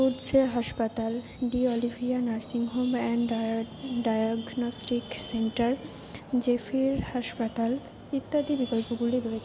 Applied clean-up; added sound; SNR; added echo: none; none; none; none.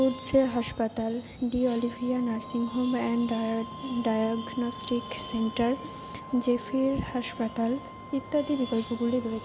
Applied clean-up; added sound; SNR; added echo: none; Wind instrument, woodwind instrument; 16 dB; none.